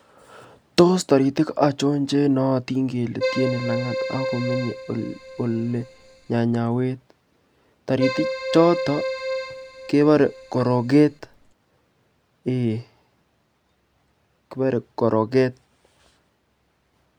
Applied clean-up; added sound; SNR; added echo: none; Keyboard (musical); 6 dB; none.